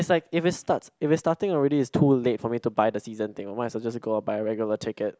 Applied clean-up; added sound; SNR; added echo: none; none; none; none.